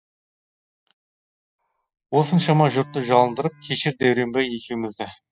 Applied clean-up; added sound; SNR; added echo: classical method spectral subtraction.